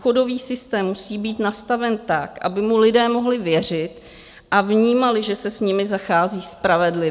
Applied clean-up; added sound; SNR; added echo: none; none; none; none.